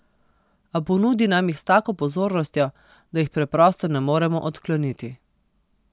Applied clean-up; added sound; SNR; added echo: none; none; none; none.